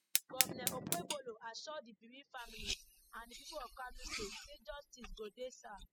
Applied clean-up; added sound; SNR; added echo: classical method spectral subtraction.